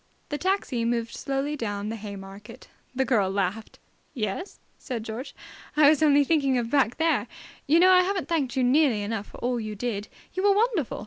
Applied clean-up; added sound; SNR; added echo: none; none; none; none.